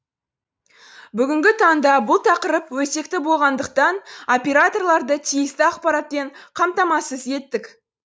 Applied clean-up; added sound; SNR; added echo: neural mask model Resemble Enhance denoiser.